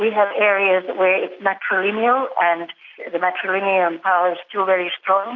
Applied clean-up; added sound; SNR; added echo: none; none; none; none.